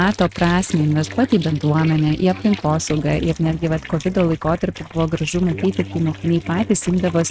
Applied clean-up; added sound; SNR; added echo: neural mask model RNNoise.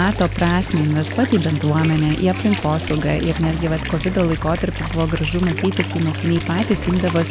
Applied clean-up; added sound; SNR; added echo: none; Bass guitar + Water; 6 dB; none.